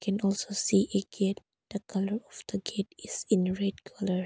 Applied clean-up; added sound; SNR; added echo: none; none; none; none.